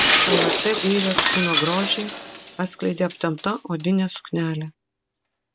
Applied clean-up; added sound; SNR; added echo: none; Shatter; 0 dB; none.